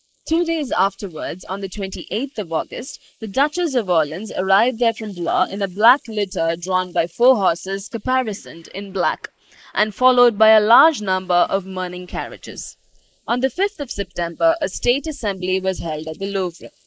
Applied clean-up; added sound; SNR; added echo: neural mask model Resemble Enhance denoiser.